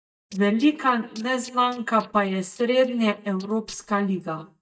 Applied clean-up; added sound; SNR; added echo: neural mask model DeepFilterNet 3.